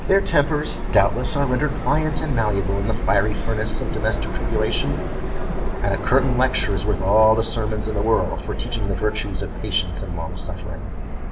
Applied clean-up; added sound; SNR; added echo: none; Subway, metro, underground; 2 dB; reverberation time 1.4 s.